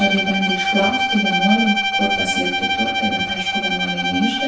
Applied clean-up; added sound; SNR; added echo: none; Bowed string instrument; -2 dB; reverberation time 0.6 s.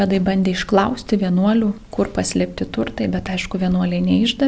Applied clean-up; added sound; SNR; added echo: none; none; none; none.